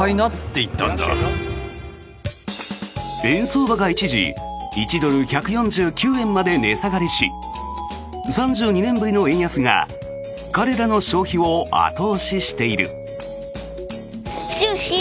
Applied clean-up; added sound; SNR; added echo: none; none; none; none.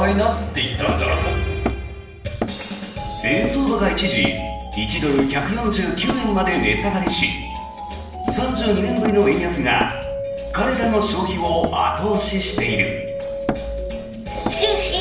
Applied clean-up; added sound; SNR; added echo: none; Hammer; 12 dB; reverberation time 0.7 s.